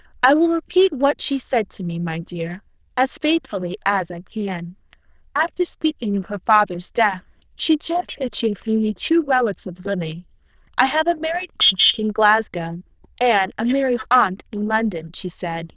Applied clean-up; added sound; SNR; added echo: neural diffusion model UNIVERSE++.